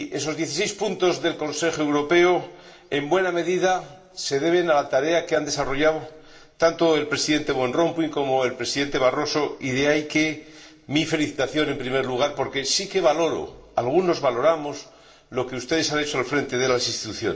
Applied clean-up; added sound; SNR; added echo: none; none; none; reverberation time 0.7 s.